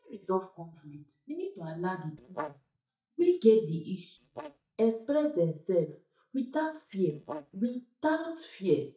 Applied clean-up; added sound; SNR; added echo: neural mask model DeepFilterNet 3.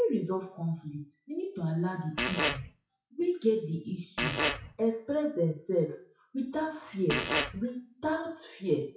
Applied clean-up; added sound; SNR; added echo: classical method WPE with log-MMSE.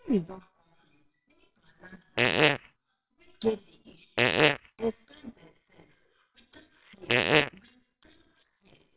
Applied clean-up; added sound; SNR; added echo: neural separator model SepFormer WHAMR!.